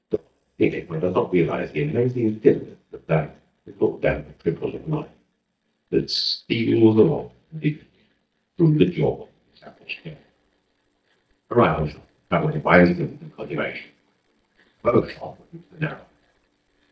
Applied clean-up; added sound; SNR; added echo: neural mask model DeepFilterNet 3.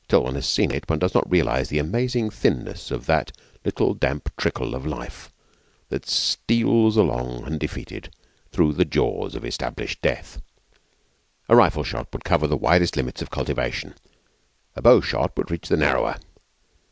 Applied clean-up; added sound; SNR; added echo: none; none; none; none.